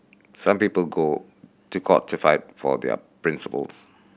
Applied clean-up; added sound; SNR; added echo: none; none; none; none.